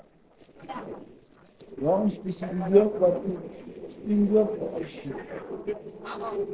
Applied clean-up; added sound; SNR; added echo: neural separator model SepFormer DNS4.